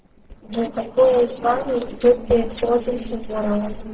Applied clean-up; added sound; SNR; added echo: neural separator model SepFormer DNS4.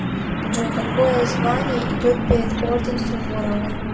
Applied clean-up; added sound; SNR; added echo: none; Truck; 1 dB; reverberation time 1.8 s.